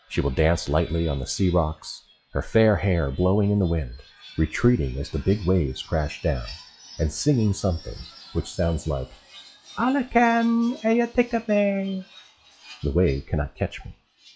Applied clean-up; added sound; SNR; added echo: classical method log-MMSE.